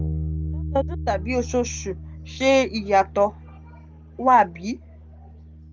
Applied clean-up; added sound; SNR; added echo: none; Bass guitar; 9 dB; none.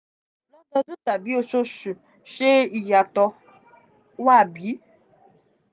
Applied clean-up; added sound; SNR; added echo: none; none; none; none.